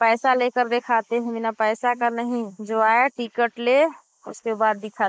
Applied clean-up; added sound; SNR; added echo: neural mask model Resemble Enhance denoiser.